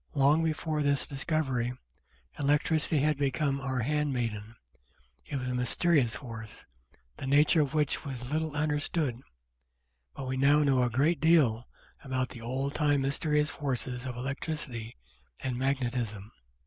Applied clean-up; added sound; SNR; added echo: none; none; none; none.